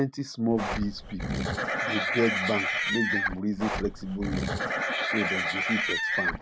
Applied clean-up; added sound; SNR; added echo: none; Livestock, farm animals, working animals; -2 dB; none.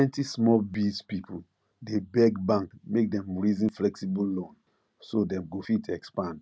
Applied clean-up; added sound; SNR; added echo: none; none; none; none.